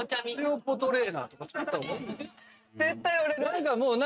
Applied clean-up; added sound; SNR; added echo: neural mask model RNNoise.